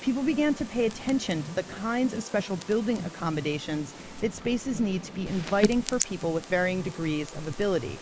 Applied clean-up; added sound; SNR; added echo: neural mask model Resemble Enhance denoiser.